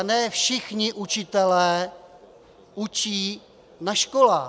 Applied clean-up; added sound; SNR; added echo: none; none; none; none.